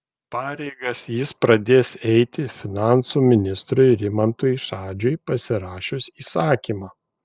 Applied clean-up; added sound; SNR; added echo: none; none; none; none.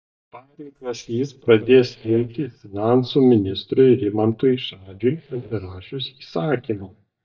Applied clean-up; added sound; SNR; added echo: neural mask model DeepFilterNet 3.